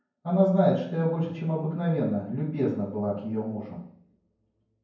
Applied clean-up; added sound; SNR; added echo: none; none; none; reverberation time 0.9 s.